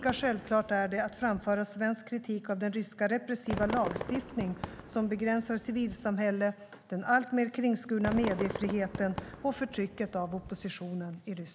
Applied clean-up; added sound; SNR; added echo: none; Fireworks; 12 dB; none.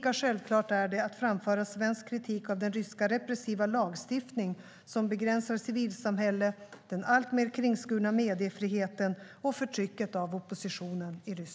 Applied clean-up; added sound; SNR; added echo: none; none; none; none.